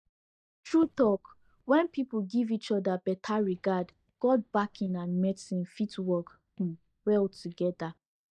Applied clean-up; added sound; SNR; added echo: neural mask model DeepFilterNet 3.